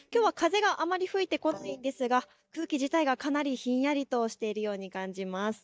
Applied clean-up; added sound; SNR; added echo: neural mask model DeepFilterNet 3.